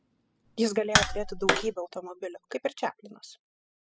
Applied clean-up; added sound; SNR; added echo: classical method spectral subtraction.